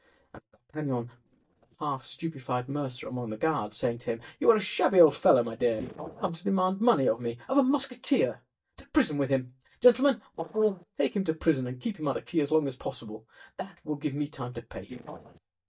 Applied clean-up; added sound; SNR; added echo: neural mask model DeepFilterNet 3.